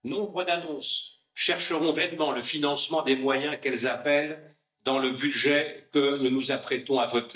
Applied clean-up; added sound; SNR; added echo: neural mask model DeepFilterNet 3.